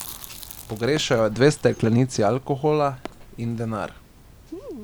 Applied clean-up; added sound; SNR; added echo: none; Fireworks + Chewing, mastication; 18 dB; none.